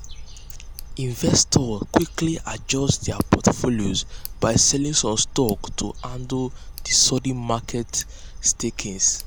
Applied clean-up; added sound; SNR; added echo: none; Tick; 12 dB; none.